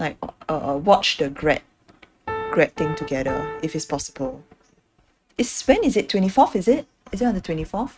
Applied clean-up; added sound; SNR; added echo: neural mask model RNNoise.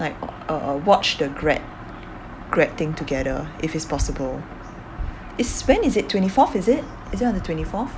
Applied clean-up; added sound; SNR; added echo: none; none; none; none.